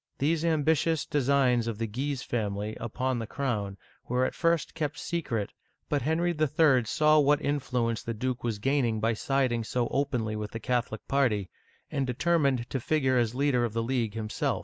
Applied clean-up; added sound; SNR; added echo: none; none; none; none.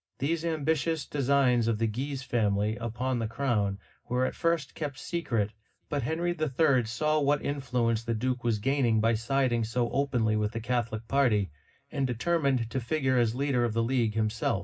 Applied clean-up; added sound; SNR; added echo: none; none; none; reverberation time 0.4 s.